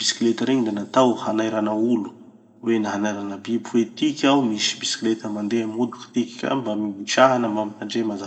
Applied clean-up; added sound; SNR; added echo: none; none; none; reverberation time 1.4 s.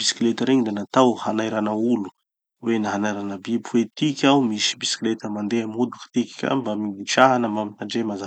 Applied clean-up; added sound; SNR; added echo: none; none; none; none.